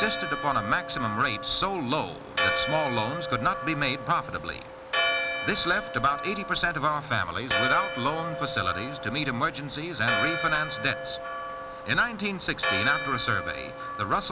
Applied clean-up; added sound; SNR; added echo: none; Church bell; 4 dB; none.